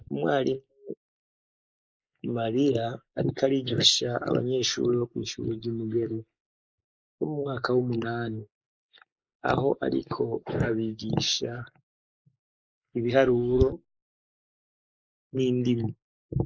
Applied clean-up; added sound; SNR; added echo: neural mask model Resemble Enhance denoiser.